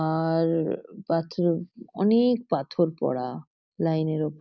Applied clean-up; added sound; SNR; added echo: none; none; none; none.